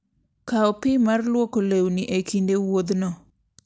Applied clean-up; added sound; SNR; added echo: none; none; none; none.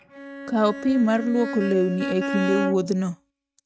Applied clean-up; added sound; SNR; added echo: neural mask model RNNoise.